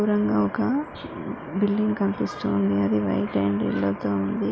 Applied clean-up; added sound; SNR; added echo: none; none; none; none.